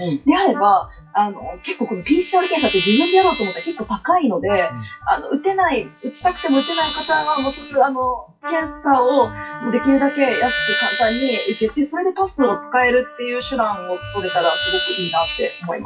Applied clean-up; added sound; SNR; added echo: classical method WPE with log-MMSE.